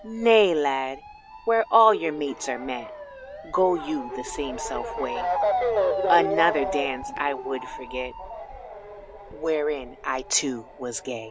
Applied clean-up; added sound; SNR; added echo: none; Motor vehicle (road) / Siren; 5 dB; none.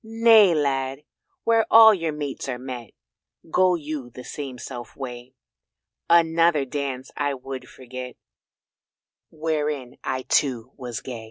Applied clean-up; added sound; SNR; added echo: none; none; none; none.